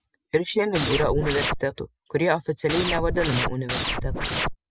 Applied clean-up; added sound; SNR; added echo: none; Scratching (performance technique); 1 dB; none.